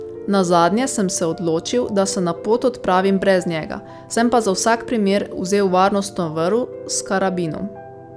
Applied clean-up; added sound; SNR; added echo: none; Piano; 15 dB; none.